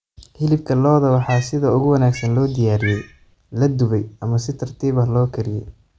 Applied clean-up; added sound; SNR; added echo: none; Cat; 17 dB; none.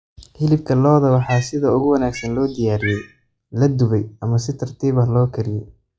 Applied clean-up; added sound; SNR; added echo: classical method log-MMSE.